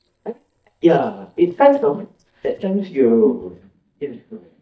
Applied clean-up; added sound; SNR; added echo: neural mask model DeepFilterNet 3.